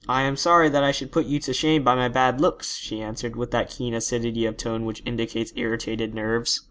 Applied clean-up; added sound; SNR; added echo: none; none; none; none.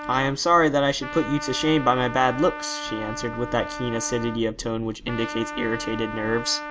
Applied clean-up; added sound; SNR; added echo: none; Trumpet; 10 dB; none.